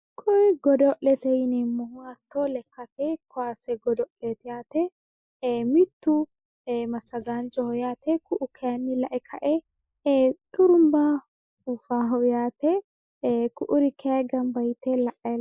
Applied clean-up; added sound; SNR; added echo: neural mask model Resemble Enhance denoiser.